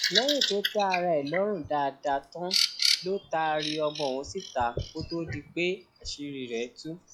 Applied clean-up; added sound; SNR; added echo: classical method log-MMSE.